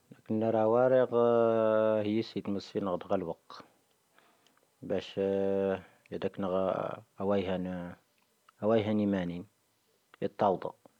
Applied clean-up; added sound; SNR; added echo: none; none; none; none.